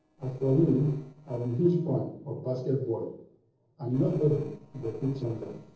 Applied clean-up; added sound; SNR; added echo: neural separator model SepFormer DNS4.